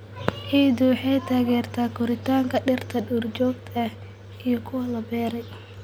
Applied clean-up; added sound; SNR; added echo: none; none; none; none.